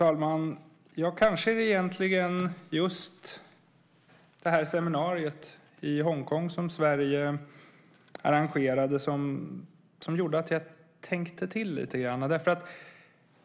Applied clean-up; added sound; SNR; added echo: none; none; none; none.